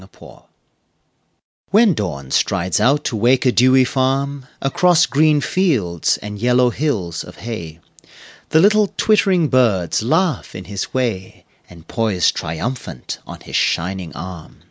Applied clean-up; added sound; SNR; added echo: none; none; none; none.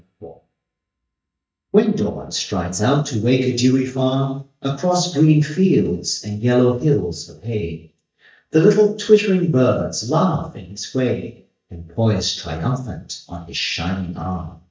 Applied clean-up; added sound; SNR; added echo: neural mask model DeepFilterNet 3.